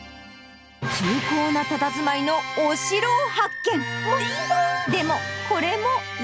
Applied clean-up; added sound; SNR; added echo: none; Animal; 13 dB; none.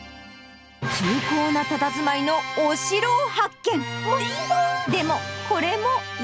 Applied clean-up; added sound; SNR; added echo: none; none; none; none.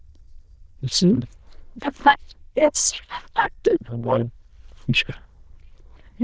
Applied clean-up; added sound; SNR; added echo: neural diffusion model UNIVERSE++.